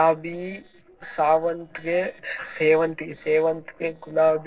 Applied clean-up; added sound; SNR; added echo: neural separator model SepFormer DNS4.